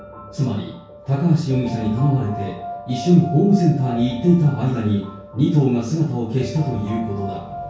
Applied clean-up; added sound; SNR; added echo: none; none; none; reverberation time 0.6 s.